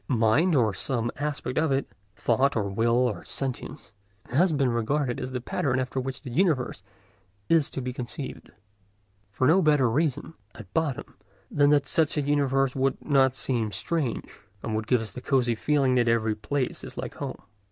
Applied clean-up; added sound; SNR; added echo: none; none; none; none.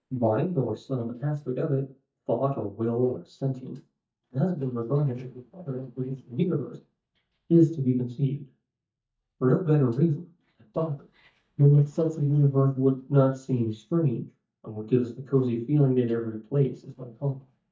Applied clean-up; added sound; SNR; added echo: neural mask model DeepFilterNet 3.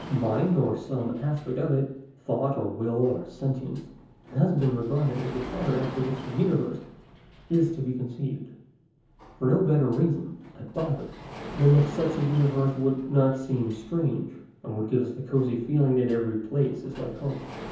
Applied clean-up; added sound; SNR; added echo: none; Sliding door; 16 dB; reverberation time 0.7 s.